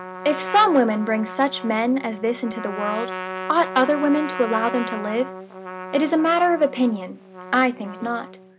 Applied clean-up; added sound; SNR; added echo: none; Trumpet; 11 dB; none.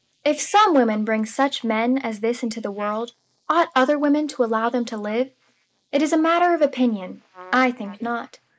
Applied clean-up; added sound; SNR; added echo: neural mask model Resemble Enhance denoiser.